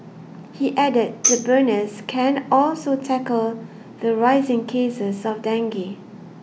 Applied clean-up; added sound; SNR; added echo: none; Tambourine; 5 dB; none.